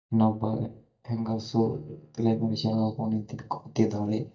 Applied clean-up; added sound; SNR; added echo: neural mask model DeepFilterNet 3.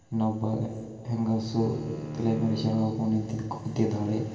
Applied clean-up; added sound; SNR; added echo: none; Bowed string instrument; 12 dB; reverberation time 2.4 s.